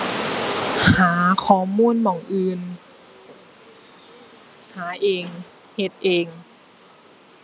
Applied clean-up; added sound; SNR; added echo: none; none; none; none.